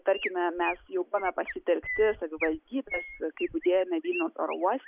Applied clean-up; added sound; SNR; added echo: none; Chirp, tweet; 11 dB; none.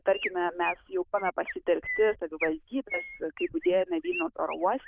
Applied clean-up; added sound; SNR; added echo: neural diffusion model UNIVERSE++.